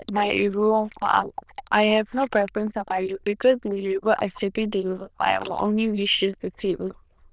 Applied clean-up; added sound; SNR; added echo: neural diffusion model UNIVERSE++.